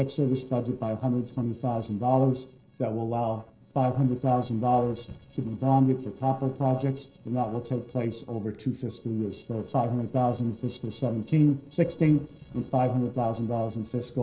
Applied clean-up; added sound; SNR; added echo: neural separator model SepFormer DNS4.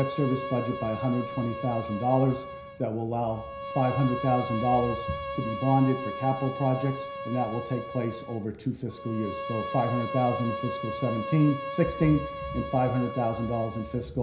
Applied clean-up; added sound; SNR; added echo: none; Bowed string instrument; 8 dB; reverberation time 0.5 s.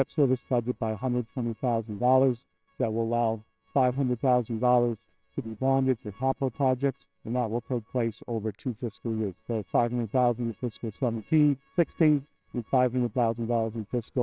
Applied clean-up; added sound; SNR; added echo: neural separator model SepFormer WHAMR!.